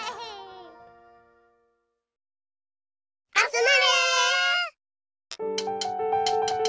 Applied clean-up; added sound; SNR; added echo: none; none; none; none.